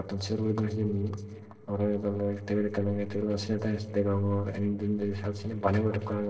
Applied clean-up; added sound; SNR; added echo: neural separator model SepFormer DNS4.